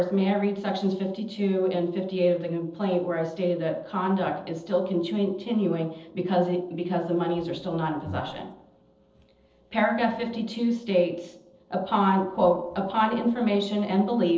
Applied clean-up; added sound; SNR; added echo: neural separator model SepFormer DNS4.